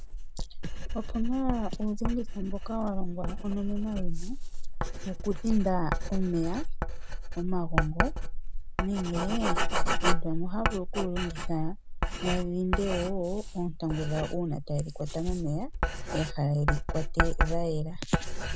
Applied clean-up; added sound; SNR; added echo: none; Writing; -4 dB; none.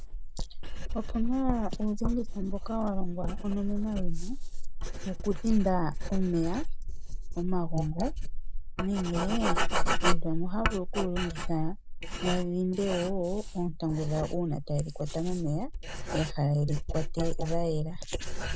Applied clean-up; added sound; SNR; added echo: neural mask model Resemble Enhance denoiser.